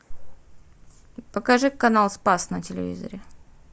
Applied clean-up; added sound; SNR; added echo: none; none; none; none.